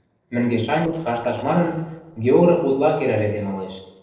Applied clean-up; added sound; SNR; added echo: neural separator model SepFormer DNS4.